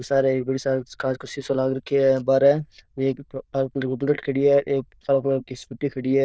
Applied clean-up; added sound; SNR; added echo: neural diffusion model UNIVERSE++.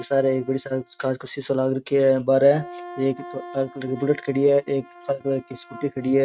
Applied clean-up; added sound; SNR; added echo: neural mask model RNNoise.